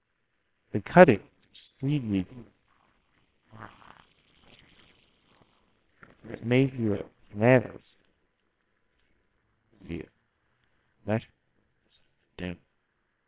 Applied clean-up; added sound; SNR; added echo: neural separator model SepFormer WHAMR!.